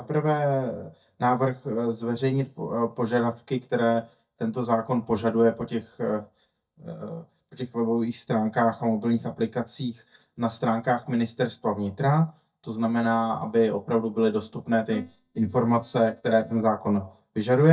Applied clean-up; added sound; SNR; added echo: neural mask model DeepFilterNet 3.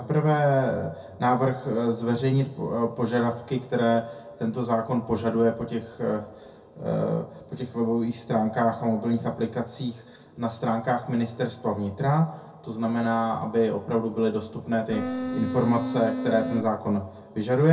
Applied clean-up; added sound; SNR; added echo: none; Wind instrument, woodwind instrument; 4 dB; reverberation time 0.3 s.